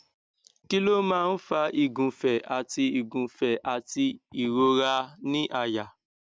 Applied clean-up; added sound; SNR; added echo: none; none; none; none.